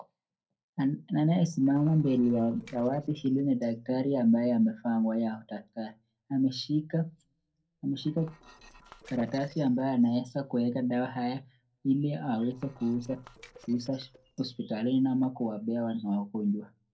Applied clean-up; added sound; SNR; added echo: neural separator model SepFormer DNS4.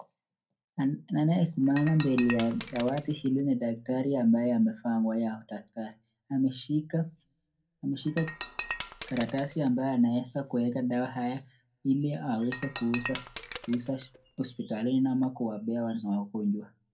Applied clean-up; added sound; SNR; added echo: none; Shatter; 10 dB; reverberation time 0.2 s.